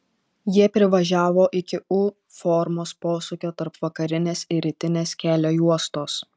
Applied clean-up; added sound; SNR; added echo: none; none; none; none.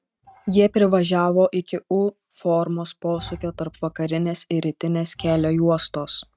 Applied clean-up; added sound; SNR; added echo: neural mask model RNNoise.